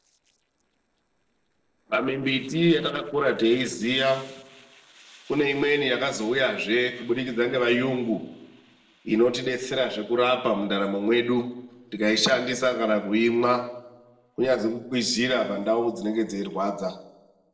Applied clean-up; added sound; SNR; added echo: neural separator model SepFormer DNS4.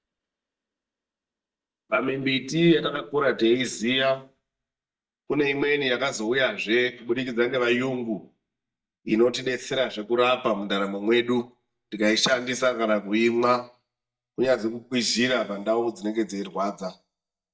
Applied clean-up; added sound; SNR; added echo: neural mask model DeepFilterNet 3.